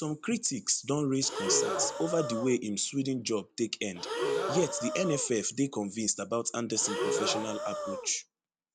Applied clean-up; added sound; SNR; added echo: none; Breathing; 2 dB; none.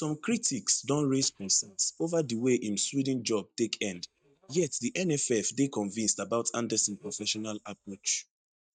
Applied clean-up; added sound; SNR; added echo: neural mask model DeepFilterNet 3.